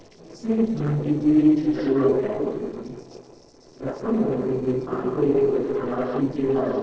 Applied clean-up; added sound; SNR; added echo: neural separator model SepFormer DNS4.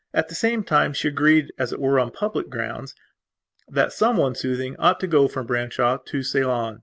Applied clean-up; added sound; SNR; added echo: none; none; none; none.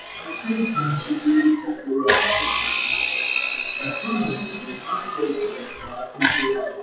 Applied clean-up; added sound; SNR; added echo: classical method WPE with log-MMSE.